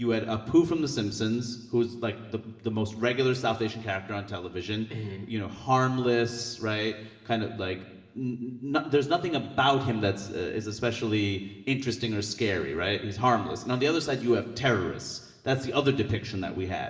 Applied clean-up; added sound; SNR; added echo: none; none; none; reverberation time 0.8 s.